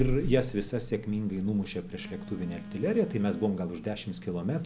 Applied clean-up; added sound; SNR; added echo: none; Telephone; 9 dB; none.